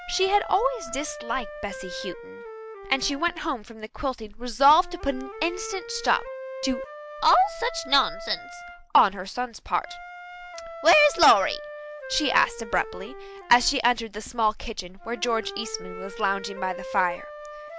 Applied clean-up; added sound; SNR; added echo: none; Wind instrument, woodwind instrument; 13 dB; none.